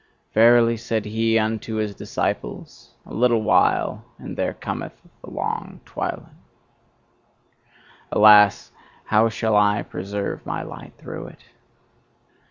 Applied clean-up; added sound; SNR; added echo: none; none; none; none.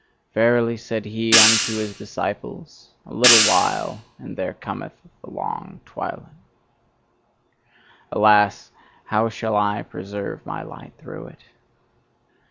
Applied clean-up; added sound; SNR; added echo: none; Hi-hat; -3 dB; none.